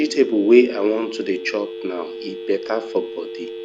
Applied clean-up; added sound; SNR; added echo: none; Telephone; 11 dB; none.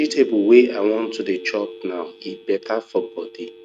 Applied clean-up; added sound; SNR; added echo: neural mask model RNNoise.